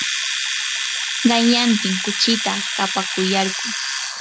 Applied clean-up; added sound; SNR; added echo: none; Domestic sounds, home sounds; 2 dB; none.